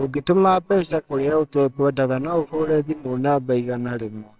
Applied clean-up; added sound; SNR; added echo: neural separator model SepFormer WHAMR!.